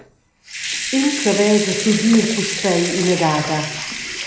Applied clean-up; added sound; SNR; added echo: none; Sink (filling or washing) / Water tap, faucet / Liquid; 6 dB; none.